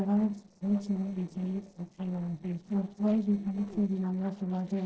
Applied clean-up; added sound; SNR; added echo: neural separator model SepFormer DNS4.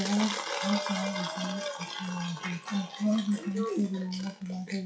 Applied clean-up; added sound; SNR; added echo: classical method WPE with log-MMSE.